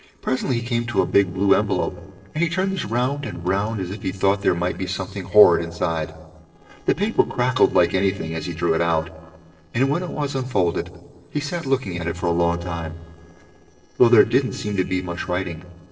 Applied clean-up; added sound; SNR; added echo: neural separator model SepFormer DNS4.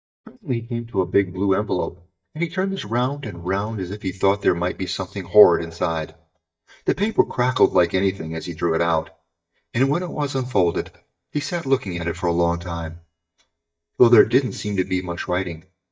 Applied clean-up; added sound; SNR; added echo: neural mask model DeepFilterNet 3.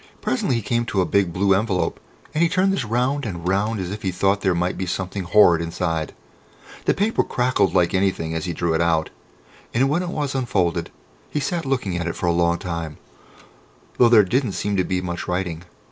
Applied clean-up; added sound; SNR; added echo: none; none; none; none.